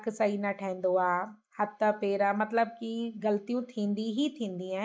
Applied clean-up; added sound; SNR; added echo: neural mask model Resemble Enhance denoiser.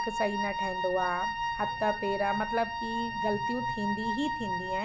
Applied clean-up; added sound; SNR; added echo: none; Wind instrument, woodwind instrument; 1 dB; none.